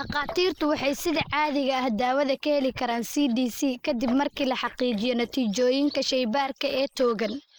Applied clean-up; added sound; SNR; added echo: neural mask model Resemble Enhance denoiser.